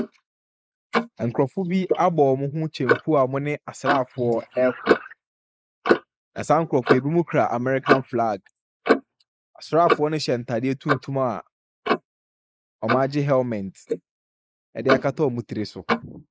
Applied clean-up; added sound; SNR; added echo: neural mask model Resemble Enhance denoiser.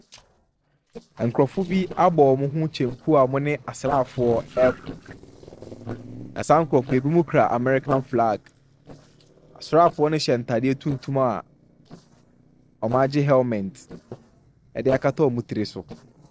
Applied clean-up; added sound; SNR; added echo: neural separator model SepFormer DNS4.